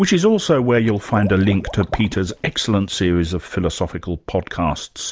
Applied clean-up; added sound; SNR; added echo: none; Liquid; 17 dB; none.